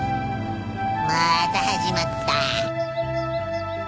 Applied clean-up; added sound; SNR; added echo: none; none; none; none.